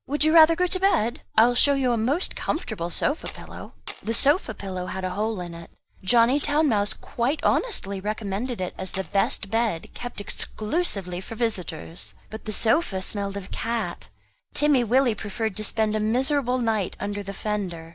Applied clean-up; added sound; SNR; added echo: none; Tools; 17 dB; none.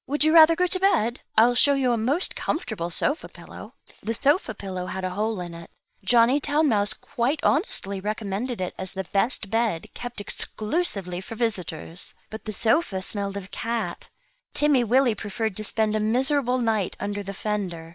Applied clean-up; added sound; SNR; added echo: neural separator model SepFormer WHAM!.